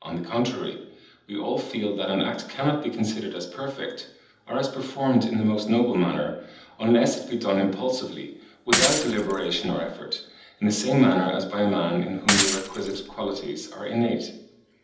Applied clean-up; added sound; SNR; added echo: none; Shatter / Crushing; 0 dB; reverberation time 0.8 s.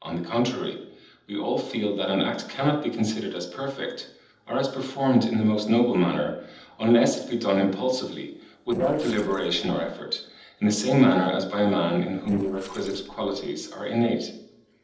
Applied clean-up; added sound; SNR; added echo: neural separator model SepFormer DNS4.